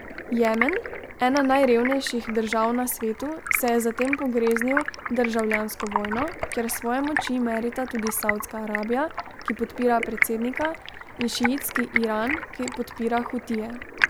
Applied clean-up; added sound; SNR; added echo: none; Stream; 6 dB; none.